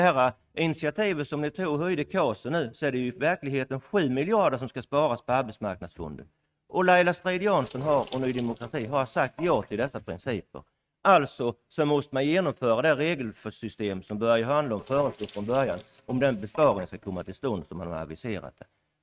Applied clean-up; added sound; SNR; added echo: neural mask model RNNoise.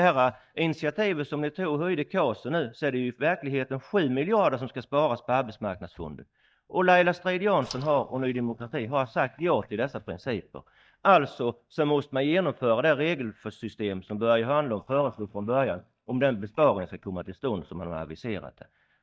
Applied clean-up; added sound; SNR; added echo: neural mask model DeepFilterNet 3.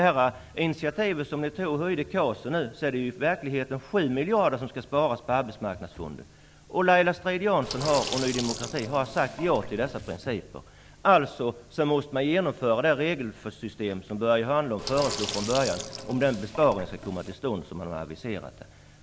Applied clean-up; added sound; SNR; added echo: none; Sink (filling or washing); 9 dB; none.